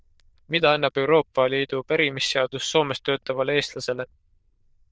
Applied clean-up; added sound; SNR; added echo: neural diffusion model UNIVERSE++.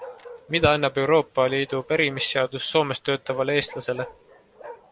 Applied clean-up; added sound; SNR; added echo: none; Bark; 19 dB; none.